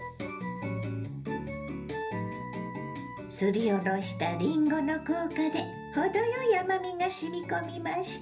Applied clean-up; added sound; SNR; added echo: none; none; none; reverberation time 0.3 s.